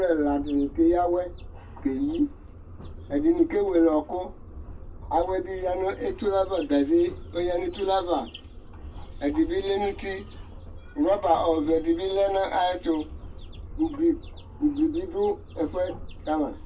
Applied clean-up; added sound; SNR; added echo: none; Subway, metro, underground; 14 dB; reverberation time 0.2 s.